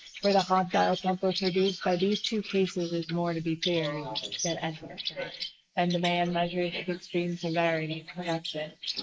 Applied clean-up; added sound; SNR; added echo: neural mask model Resemble Enhance denoiser.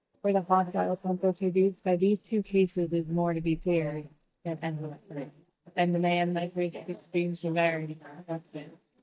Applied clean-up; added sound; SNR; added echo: neural mask model DeepFilterNet 3.